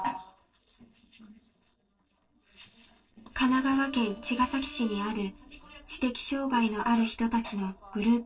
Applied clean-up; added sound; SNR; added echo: neural separator model SepFormer DNS4.